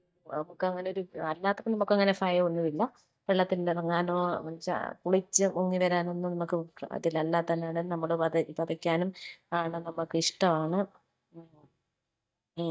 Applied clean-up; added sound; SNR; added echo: neural mask model DeepFilterNet 3.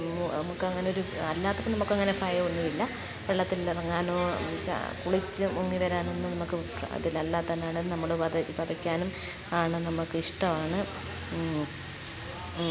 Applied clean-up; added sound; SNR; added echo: none; none; none; none.